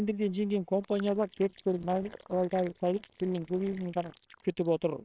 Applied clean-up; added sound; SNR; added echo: neural separator model SepFormer WHAMR!.